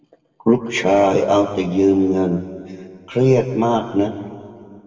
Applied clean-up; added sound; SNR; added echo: none; none; none; reverberation time 1.7 s.